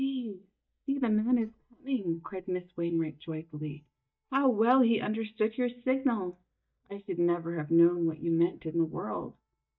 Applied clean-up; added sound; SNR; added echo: neural mask model DeepFilterNet 3.